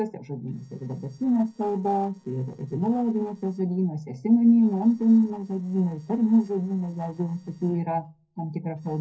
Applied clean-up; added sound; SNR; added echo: neural separator model SepFormer DNS4.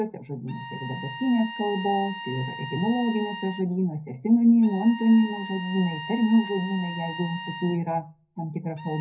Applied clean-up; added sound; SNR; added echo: none; Bowed string instrument; 13 dB; reverberation time 0.4 s.